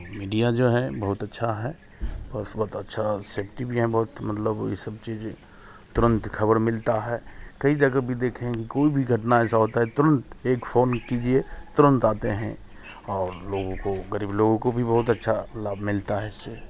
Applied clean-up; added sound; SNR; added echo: none; none; none; none.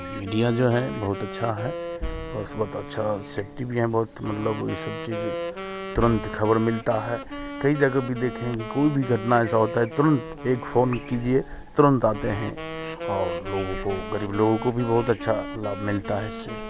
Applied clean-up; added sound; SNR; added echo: none; Wind instrument, woodwind instrument; 10 dB; none.